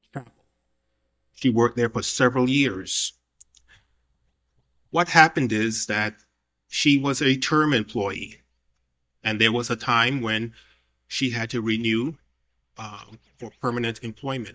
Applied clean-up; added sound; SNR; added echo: neural mask model DeepFilterNet 3.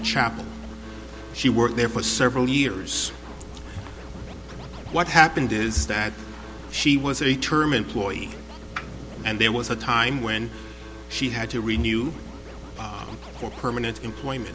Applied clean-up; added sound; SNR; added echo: none; Scratching (performance technique); 19 dB; none.